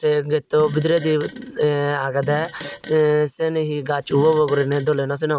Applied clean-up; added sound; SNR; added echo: none; Fart; 17 dB; none.